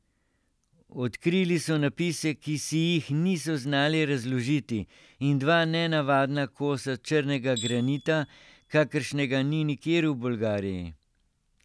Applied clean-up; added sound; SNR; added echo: none; Tools; 18 dB; none.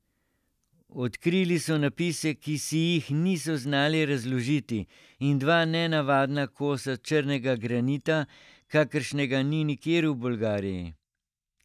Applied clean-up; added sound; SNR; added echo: neural mask model DeepFilterNet 3.